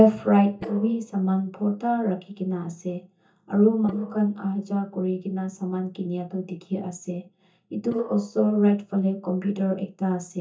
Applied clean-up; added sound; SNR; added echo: neural mask model DeepFilterNet 3.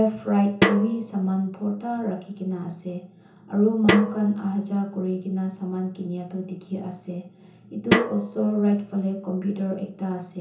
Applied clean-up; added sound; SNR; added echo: none; Snare drum; 2 dB; reverberation time 0.6 s.